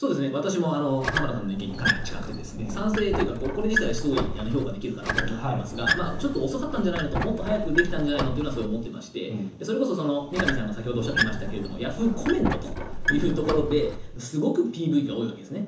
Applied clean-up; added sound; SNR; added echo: none; Squeak; 2 dB; reverberation time 0.7 s.